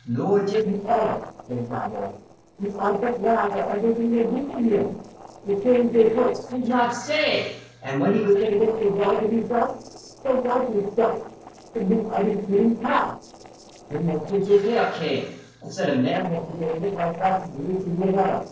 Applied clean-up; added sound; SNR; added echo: neural separator model SepFormer DNS4.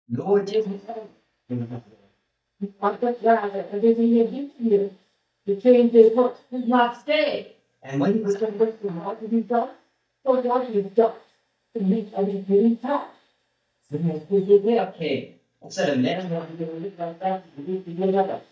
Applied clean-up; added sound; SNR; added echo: neural mask model DeepFilterNet 3.